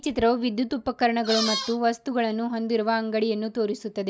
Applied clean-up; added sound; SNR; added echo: none; Squeak; 4 dB; none.